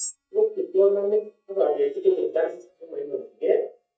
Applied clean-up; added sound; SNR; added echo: neural mask model DeepFilterNet 3.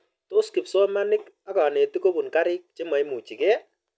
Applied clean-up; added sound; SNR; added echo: none; none; none; none.